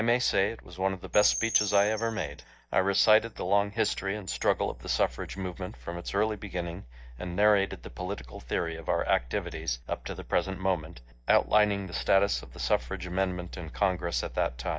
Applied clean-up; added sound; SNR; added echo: neural mask model DeepFilterNet 3.